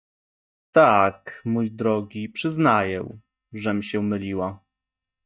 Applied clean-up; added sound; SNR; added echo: neural mask model DeepFilterNet 3.